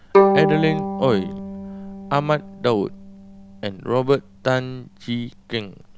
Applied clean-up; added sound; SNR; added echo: none; Bowed string instrument; 1 dB; none.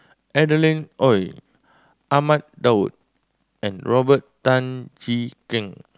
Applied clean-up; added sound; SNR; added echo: none; none; none; none.